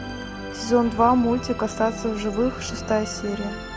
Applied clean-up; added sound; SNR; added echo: none; Musical instrument; 9 dB; none.